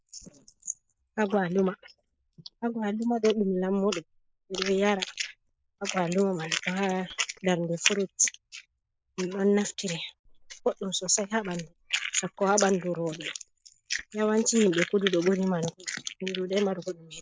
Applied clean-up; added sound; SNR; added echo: neural mask model Resemble Enhance denoiser.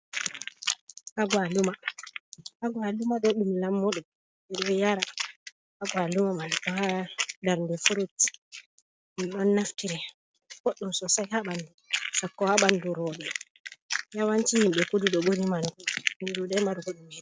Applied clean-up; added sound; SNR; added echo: none; none; none; none.